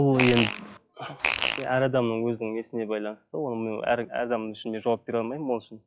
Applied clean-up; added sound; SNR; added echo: classical method log-MMSE.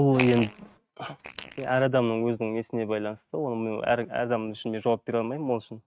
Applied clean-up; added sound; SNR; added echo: neural mask model RNNoise.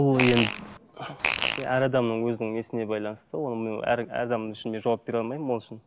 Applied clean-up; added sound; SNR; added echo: none; Fart; 2 dB; none.